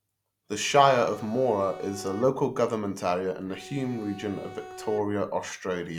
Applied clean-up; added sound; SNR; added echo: none; Bowed string instrument; 17 dB; none.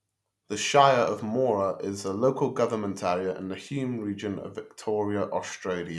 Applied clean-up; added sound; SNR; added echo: none; none; none; none.